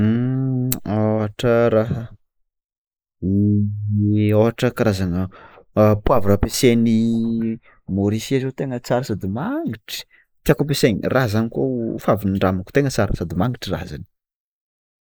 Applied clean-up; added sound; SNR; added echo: neural mask model Resemble Enhance denoiser.